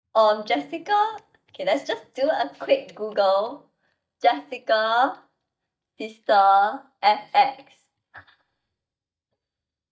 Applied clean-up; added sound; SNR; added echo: neural mask model DeepFilterNet 3.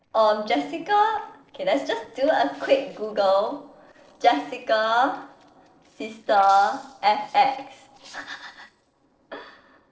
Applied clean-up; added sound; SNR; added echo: neural separator model SepFormer DNS4.